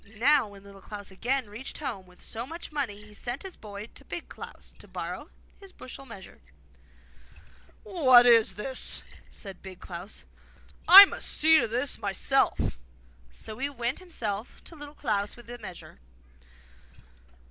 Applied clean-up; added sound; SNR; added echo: none; Liquid; 20 dB; none.